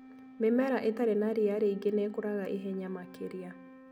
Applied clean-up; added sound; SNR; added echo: none; Wind instrument, woodwind instrument; 19 dB; none.